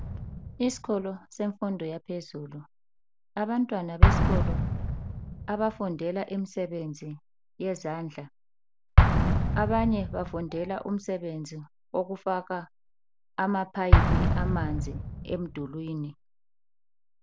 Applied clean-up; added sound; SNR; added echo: none; Explosion; -4 dB; none.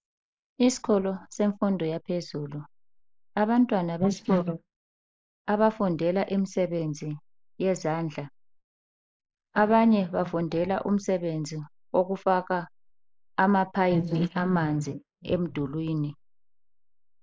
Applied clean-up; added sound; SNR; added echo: neural mask model Resemble Enhance denoiser.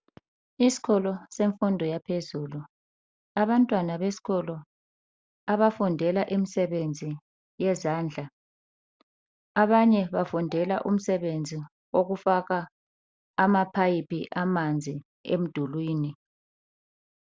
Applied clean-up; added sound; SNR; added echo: none; none; none; none.